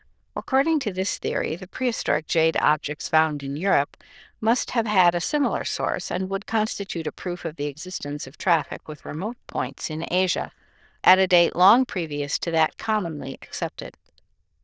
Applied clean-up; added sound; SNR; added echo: neural diffusion model UNIVERSE++.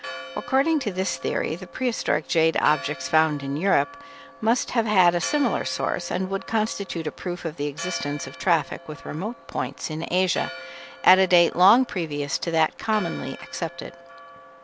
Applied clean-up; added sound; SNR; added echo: none; Church bell; 16 dB; none.